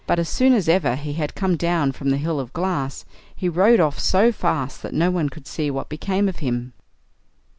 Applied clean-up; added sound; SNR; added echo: none; none; none; none.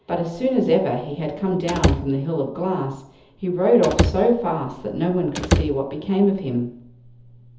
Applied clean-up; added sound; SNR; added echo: none; Slam / Wood; 0 dB; reverberation time 0.7 s.